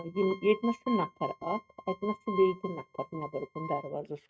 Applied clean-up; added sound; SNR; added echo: neural mask model RNNoise.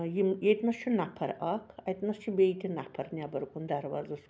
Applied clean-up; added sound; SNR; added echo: none; none; none; none.